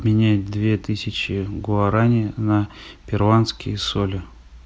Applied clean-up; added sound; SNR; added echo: none; none; none; none.